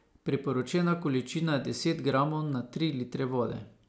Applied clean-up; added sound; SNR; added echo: none; none; none; none.